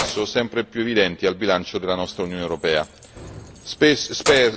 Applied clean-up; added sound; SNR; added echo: none; Keys jangling; 13 dB; none.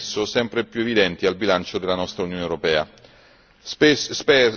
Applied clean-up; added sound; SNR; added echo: none; none; none; none.